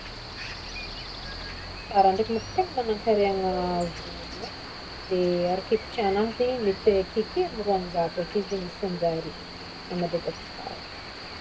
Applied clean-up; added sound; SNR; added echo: none; Cricket; 10 dB; none.